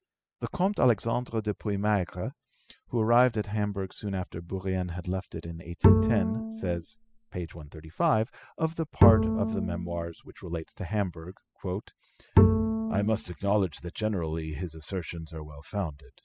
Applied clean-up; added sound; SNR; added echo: classical method spectral subtraction.